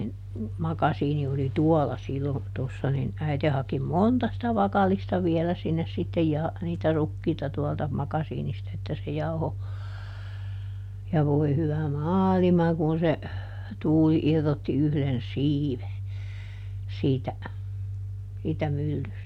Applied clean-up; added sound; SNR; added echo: none; none; none; none.